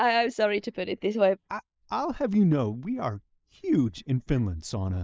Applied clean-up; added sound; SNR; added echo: neural mask model Resemble Enhance denoiser.